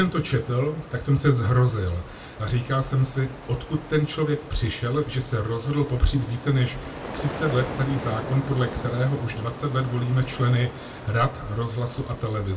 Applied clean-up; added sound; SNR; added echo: none; Ocean; 13 dB; reverberation time 0.2 s.